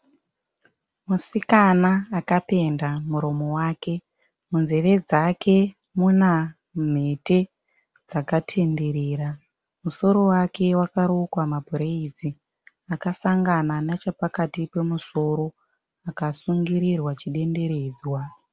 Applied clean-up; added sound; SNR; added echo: none; none; none; none.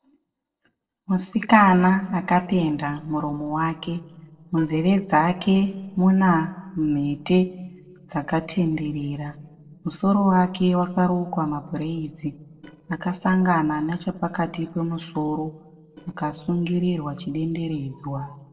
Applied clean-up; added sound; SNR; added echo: neural separator model SepFormer DNS4.